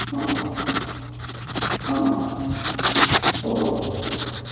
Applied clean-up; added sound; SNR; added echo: none; Writing; -5 dB; reverberation time 2.2 s.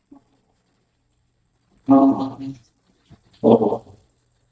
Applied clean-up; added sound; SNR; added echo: neural mask model DeepFilterNet 3.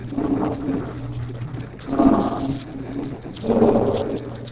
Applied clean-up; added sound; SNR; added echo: neural separator model SepFormer DNS4.